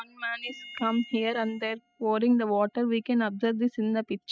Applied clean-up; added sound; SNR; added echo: classical method spectral subtraction.